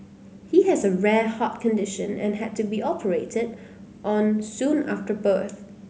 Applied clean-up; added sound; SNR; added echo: none; none; none; none.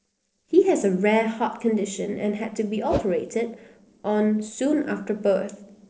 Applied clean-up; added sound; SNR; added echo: neural separator model SepFormer DNS4.